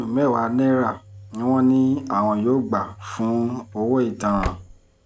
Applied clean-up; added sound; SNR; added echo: none; Slam / Engine; 17 dB; none.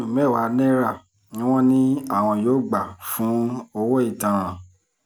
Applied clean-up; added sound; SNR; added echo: none; none; none; none.